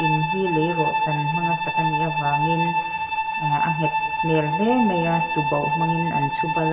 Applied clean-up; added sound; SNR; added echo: none; Bowed string instrument; -1 dB; reverberation time 1.5 s.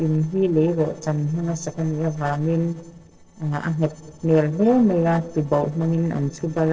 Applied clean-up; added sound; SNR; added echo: neural separator model SepFormer DNS4.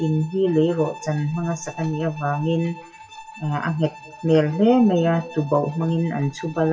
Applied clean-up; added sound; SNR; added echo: classical method WPE with log-MMSE.